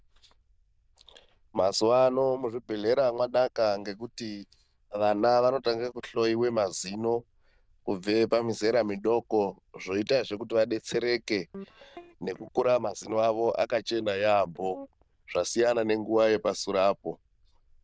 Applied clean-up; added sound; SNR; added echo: neural diffusion model UNIVERSE++.